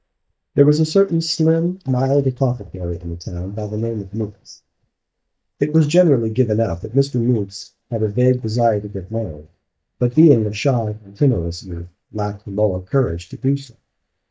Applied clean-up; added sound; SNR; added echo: neural mask model DeepFilterNet 3.